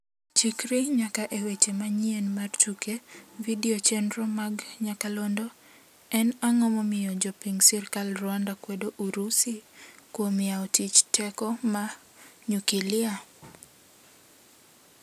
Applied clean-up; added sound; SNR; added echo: none; none; none; none.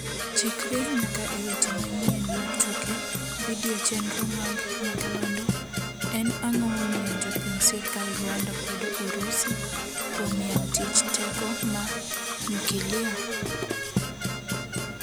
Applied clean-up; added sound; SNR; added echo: none; Brass instrument / Percussion; 0 dB; none.